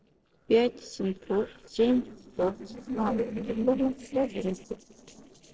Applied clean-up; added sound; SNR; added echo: neural separator model SepFormer DNS4.